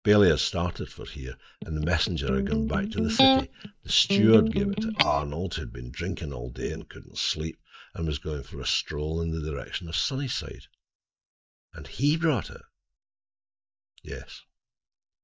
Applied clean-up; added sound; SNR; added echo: neural mask model DeepFilterNet 3.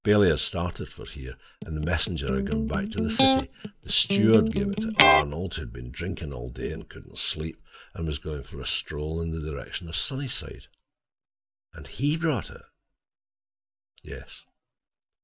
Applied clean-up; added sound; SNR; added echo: none; Electric guitar; -4 dB; none.